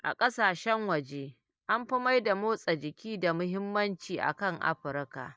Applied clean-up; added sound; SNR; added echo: neural mask model DeepFilterNet 3.